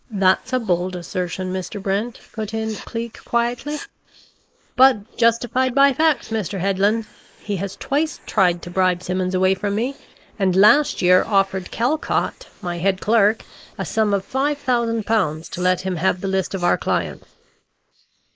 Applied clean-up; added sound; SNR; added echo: neural mask model Resemble Enhance denoiser.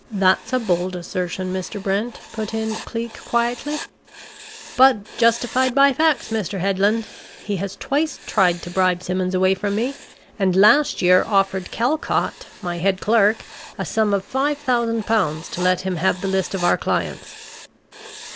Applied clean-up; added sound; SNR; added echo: none; Writing; 19 dB; none.